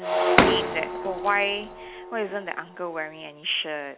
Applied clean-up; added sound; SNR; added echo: none; Shatter; -3 dB; none.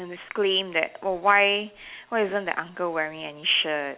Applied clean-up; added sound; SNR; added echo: none; none; none; none.